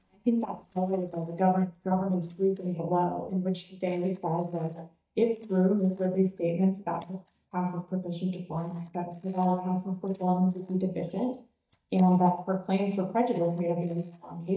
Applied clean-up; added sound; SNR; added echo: neural mask model DeepFilterNet 3.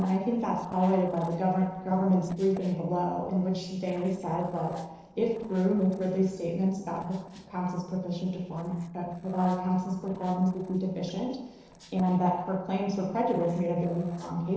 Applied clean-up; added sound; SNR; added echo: neural separator model SepFormer DNS4.